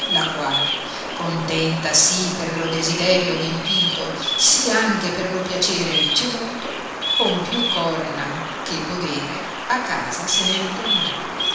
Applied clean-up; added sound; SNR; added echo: none; Bird vocalization, bird call, bird song; 2 dB; reverberation time 1.1 s.